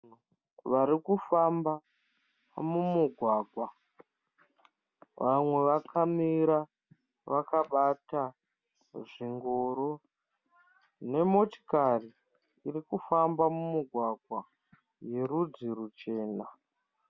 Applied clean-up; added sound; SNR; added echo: none; none; none; none.